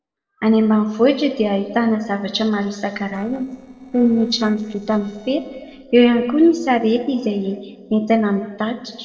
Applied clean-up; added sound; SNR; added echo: neural separator model SepFormer DNS4.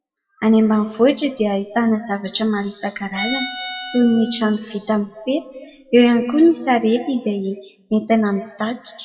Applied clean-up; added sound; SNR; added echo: classical method WPE with log-MMSE.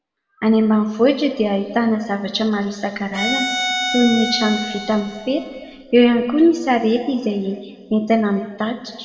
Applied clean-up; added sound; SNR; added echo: none; Bowed string instrument; 7 dB; reverberation time 1.8 s.